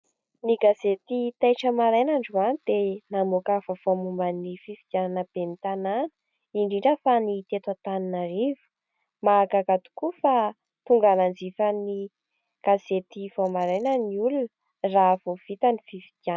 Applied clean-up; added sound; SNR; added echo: none; none; none; none.